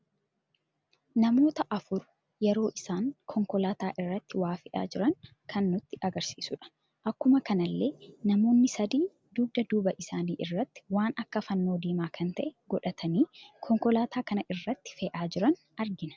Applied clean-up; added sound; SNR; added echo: none; none; none; none.